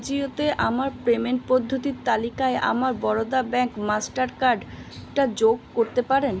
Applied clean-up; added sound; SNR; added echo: none; none; none; none.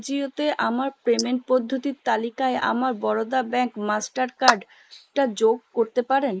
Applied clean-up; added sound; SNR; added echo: neural mask model Resemble Enhance denoiser.